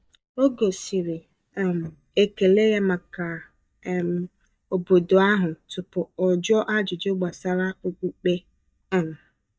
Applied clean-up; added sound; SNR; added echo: neural mask model DeepFilterNet 3.